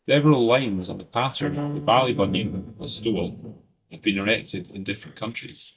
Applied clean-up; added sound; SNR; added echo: neural mask model DeepFilterNet 3.